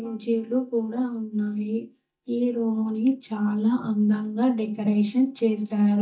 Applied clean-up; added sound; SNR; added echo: neural mask model DeepFilterNet 3.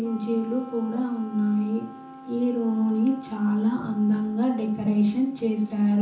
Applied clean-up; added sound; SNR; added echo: none; Wind instrument, woodwind instrument; 18 dB; reverberation time 0.7 s.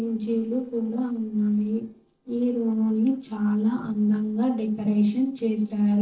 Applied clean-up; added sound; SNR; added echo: neural separator model SepFormer DNS4.